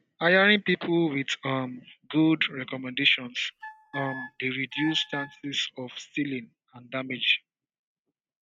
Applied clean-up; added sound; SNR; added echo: neural mask model RNNoise.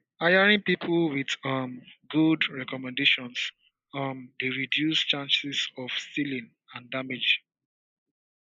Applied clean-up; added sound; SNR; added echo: neural mask model Resemble Enhance denoiser.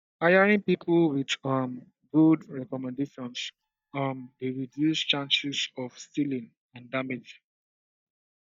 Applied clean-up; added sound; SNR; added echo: neural mask model DeepFilterNet 3.